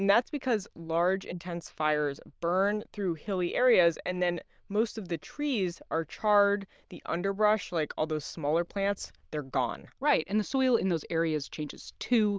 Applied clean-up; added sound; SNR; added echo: neural diffusion model UNIVERSE++.